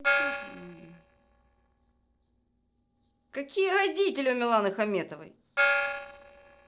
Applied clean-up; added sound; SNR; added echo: neural separator model SepFormer DNS4.